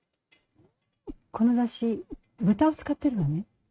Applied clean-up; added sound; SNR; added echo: neural mask model RNNoise.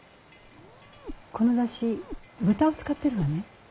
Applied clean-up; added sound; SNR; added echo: none; Meow; 17 dB; none.